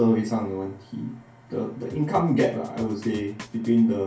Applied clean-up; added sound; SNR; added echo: none; Drum; 18 dB; reverberation time 0.3 s.